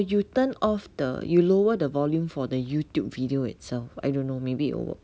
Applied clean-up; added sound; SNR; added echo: none; none; none; none.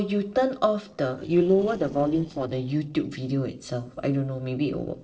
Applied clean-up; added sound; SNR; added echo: neural separator model SepFormer DNS4.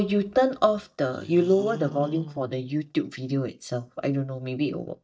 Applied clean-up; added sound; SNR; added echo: neural mask model DeepFilterNet 3.